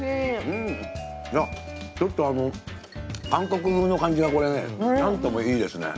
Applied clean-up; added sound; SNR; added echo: none; none; none; none.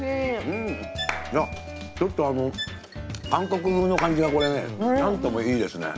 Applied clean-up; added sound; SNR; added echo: none; Bowed string instrument + Clapping; 11 dB; none.